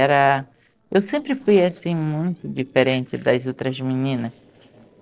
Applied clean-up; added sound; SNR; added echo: neural separator model SepFormer DNS4.